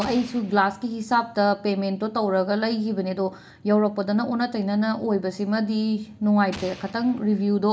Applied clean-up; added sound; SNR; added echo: none; Explosion; 19 dB; none.